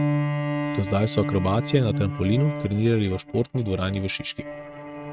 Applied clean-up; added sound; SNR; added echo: neural mask model RNNoise.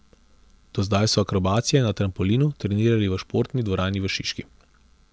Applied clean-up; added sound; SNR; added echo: none; none; none; none.